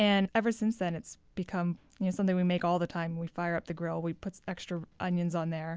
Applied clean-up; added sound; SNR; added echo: none; none; none; none.